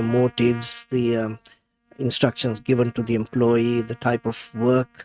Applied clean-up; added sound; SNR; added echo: neural mask model RNNoise.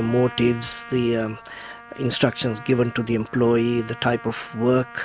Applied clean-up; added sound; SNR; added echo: none; Trumpet; 18 dB; none.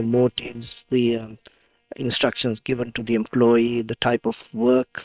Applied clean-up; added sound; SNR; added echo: neural separator model SepFormer WHAM!.